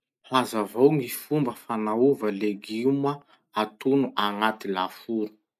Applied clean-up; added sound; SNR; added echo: neural mask model Resemble Enhance denoiser.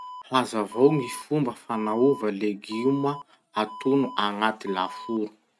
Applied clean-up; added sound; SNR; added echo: none; Alarm; 16 dB; none.